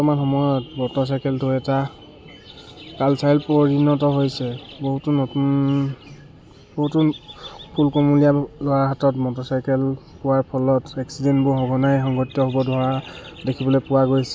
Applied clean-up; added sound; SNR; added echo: none; none; none; none.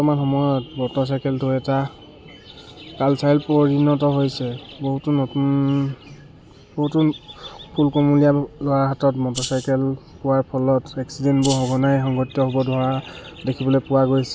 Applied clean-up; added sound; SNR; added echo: none; Rattle (instrument); 10 dB; none.